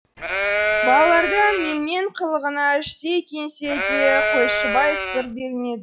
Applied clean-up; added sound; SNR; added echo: classical method log-MMSE.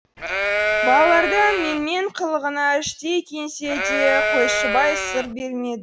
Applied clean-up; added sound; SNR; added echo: none; Livestock, farm animals, working animals; 0 dB; none.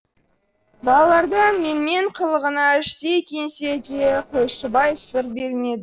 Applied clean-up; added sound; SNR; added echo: neural separator model SepFormer DNS4.